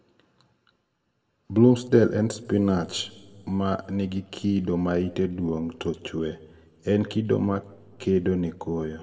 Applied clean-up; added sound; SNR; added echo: none; none; none; reverberation time 0.9 s.